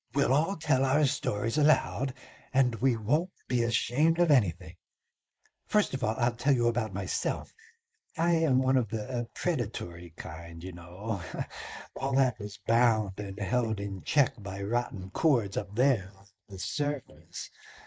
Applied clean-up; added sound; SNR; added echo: neural mask model Resemble Enhance denoiser.